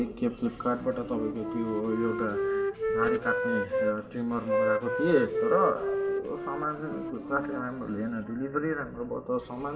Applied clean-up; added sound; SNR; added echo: none; Wind instrument, woodwind instrument; 1 dB; reverberation time 3.0 s.